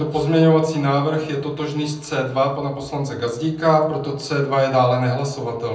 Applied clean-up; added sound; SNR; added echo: none; none; none; reverberation time 0.6 s.